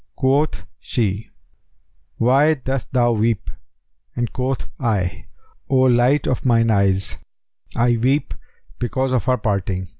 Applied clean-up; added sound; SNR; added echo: none; none; none; none.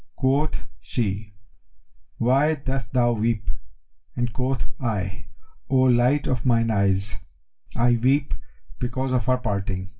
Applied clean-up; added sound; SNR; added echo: none; none; none; reverberation time 0.2 s.